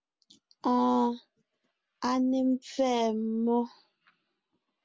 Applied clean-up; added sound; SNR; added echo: none; none; none; none.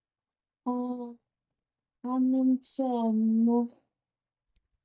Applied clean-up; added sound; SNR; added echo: neural mask model DeepFilterNet 3.